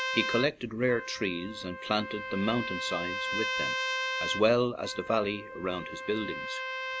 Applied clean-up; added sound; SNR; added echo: none; Trumpet; 4 dB; none.